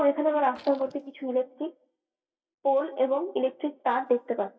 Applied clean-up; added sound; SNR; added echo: neural mask model DeepFilterNet 3.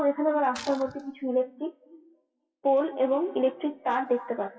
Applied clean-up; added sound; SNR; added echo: classical method WPE with log-MMSE.